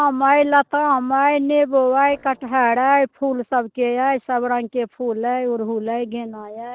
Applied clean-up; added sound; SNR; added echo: neural separator model SepFormer DNS4.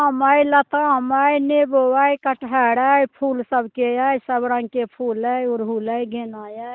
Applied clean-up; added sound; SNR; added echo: neural mask model Resemble Enhance denoiser.